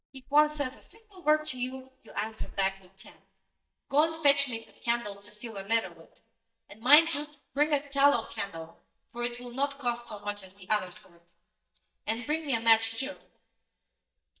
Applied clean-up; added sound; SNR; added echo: neural mask model DeepFilterNet 3.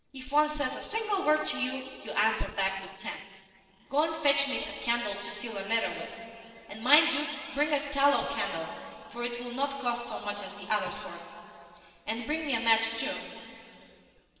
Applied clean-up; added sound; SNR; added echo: neural separator model SepFormer DNS4.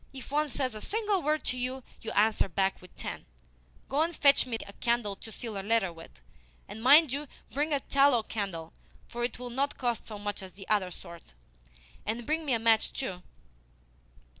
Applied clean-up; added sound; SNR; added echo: none; none; none; none.